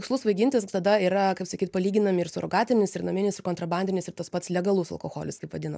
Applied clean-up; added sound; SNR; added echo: none; none; none; none.